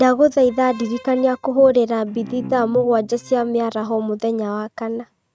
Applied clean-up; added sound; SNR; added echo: neural mask model RNNoise.